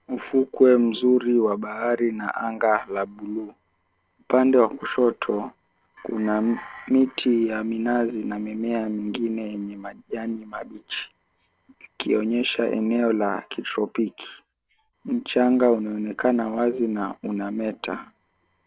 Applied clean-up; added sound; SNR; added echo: neural separator model SepFormer DNS4.